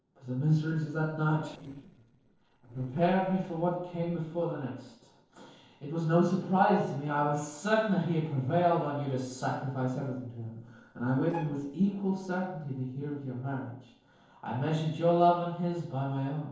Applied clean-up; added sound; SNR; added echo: neural separator model SepFormer DNS4.